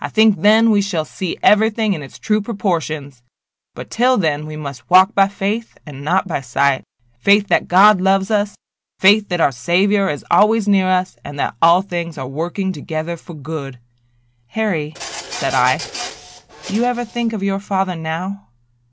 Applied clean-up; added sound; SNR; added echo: none; Printer; 12 dB; none.